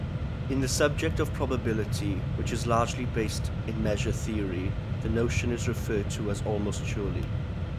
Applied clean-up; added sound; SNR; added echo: none; Mechanisms; -1 dB; none.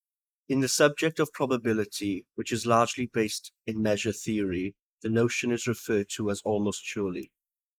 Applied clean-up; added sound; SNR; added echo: neural mask model Resemble Enhance denoiser.